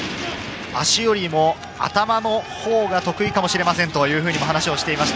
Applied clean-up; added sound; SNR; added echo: none; none; none; none.